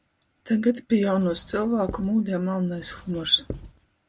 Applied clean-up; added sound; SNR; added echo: none; Writing; 17 dB; none.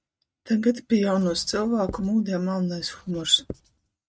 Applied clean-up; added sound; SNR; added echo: neural mask model RNNoise.